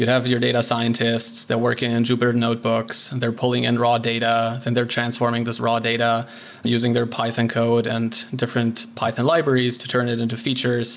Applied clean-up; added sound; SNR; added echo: none; none; none; none.